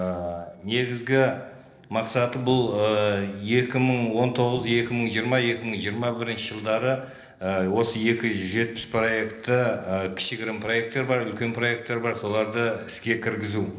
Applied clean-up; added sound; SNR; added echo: neural separator model SepFormer DNS4.